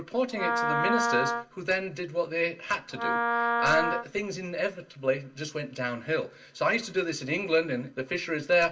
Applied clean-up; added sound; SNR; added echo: none; Wind instrument, woodwind instrument; 0 dB; reverberation time 0.2 s.